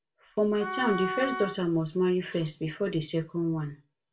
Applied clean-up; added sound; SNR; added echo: none; Wind instrument, woodwind instrument; 7 dB; reverberation time 0.2 s.